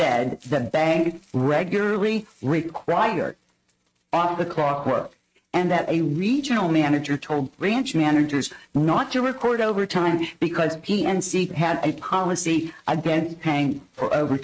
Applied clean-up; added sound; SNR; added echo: neural mask model RNNoise.